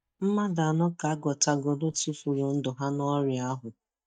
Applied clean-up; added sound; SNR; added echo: neural mask model DeepFilterNet 3.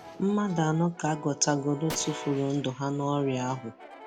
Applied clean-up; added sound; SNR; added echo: none; Brass instrument + Gunshot, gunfire; 15 dB; none.